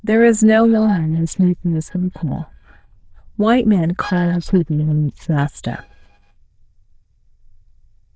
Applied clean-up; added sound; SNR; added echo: neural diffusion model UNIVERSE++.